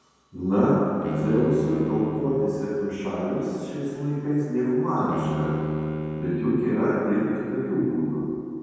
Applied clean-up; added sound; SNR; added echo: none; Bowed string instrument; 7 dB; reverberation time 2.1 s.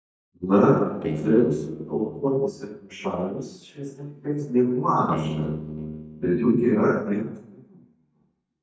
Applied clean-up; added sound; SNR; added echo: neural mask model DeepFilterNet 3.